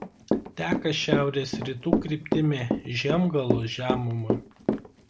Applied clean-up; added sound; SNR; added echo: none; Walk, footsteps / Run; 1 dB; none.